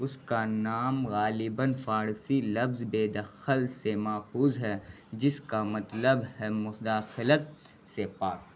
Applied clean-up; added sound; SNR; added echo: none; none; none; none.